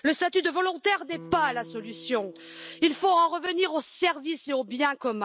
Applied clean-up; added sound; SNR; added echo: none; Electric guitar; 19 dB; none.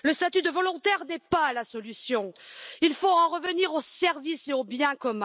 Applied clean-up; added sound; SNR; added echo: none; none; none; none.